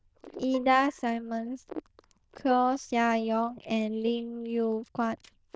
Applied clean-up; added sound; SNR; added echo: neural diffusion model UNIVERSE++.